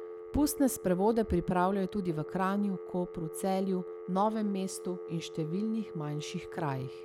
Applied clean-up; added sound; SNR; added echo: none; Telephone; 11 dB; none.